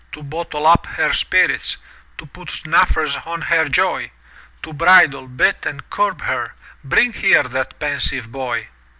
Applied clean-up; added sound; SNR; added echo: none; none; none; none.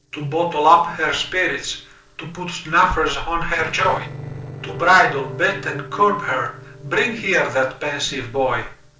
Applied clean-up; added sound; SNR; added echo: neural separator model SepFormer DNS4.